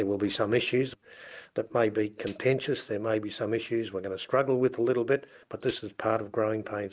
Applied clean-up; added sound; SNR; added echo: neural mask model RNNoise.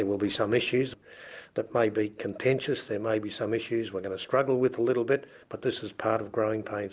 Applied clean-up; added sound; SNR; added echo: none; none; none; none.